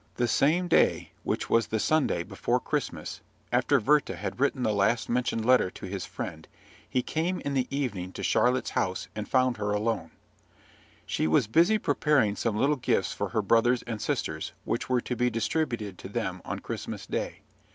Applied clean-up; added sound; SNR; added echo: none; none; none; none.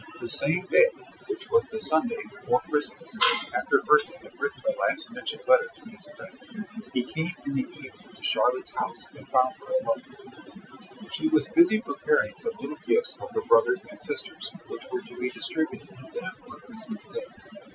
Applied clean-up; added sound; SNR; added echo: classical method Wiener filter.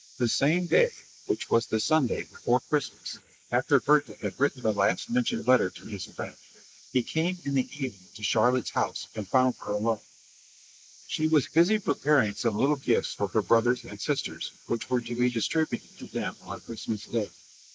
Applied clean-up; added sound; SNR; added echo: neural mask model Resemble Enhance denoiser.